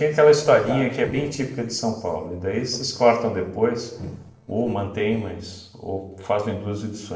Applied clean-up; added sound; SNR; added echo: neural separator model SepFormer DNS4.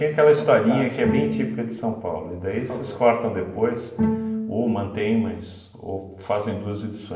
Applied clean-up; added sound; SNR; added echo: none; Bowed string instrument; 7 dB; reverberation time 0.9 s.